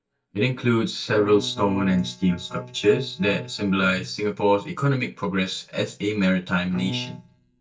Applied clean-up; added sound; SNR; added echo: neural mask model DeepFilterNet 3.